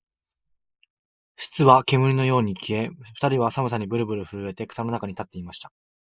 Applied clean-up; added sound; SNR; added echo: neural mask model Resemble Enhance denoiser.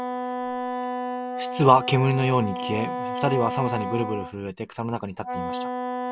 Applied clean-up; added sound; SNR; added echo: none; Wind instrument, woodwind instrument; 5 dB; none.